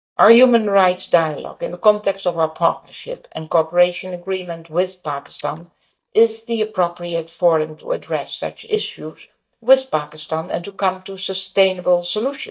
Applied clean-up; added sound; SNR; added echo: neural mask model DeepFilterNet 3.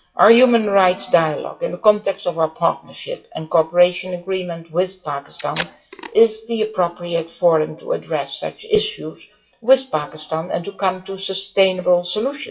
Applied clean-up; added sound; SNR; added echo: classical method WPE with log-MMSE.